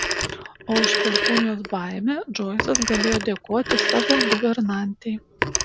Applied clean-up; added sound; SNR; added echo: none; Telephone; 1 dB; none.